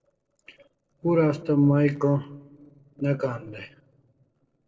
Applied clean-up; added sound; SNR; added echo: neural separator model SepFormer DNS4.